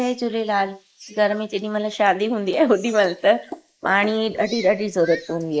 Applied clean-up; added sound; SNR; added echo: neural mask model Resemble Enhance denoiser.